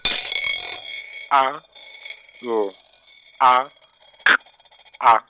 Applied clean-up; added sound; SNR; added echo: none; Coin (dropping); 11 dB; none.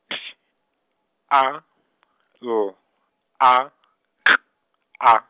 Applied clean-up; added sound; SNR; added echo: none; none; none; none.